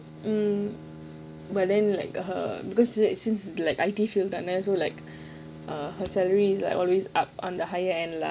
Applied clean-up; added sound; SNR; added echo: none; Bowed string instrument; 19 dB; none.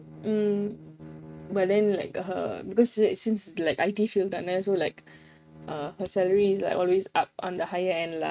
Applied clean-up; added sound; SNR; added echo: neural mask model RNNoise.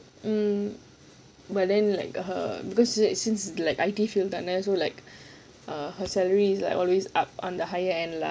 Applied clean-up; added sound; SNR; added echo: none; none; none; none.